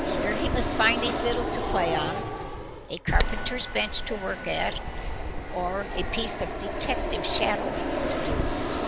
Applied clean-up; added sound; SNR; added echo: none; Fixed-wing aircraft, airplane; -2 dB; none.